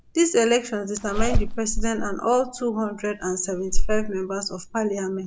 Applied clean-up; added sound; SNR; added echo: none; Zipper (clothing); 0 dB; none.